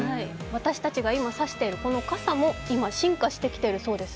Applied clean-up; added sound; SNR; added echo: none; Trumpet; 16 dB; none.